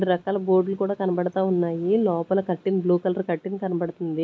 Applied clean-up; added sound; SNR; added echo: none; none; none; none.